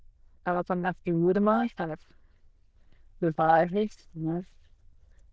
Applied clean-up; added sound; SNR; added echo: neural diffusion model UNIVERSE++.